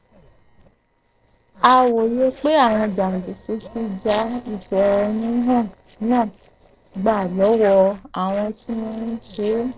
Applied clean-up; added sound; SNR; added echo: neural separator model SepFormer DNS4.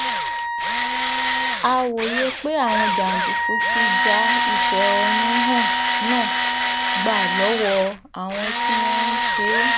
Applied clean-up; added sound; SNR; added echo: none; Tools + Wind instrument, woodwind instrument; -5 dB; none.